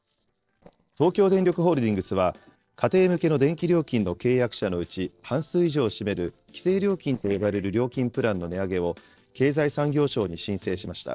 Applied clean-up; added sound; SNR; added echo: neural separator model SepFormer DNS4.